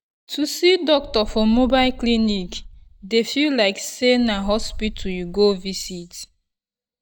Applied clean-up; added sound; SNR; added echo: neural mask model DeepFilterNet 3.